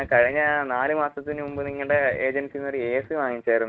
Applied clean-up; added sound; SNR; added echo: neural mask model RNNoise.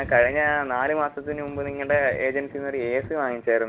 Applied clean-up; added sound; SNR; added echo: none; Thunder / Rain; 17 dB; none.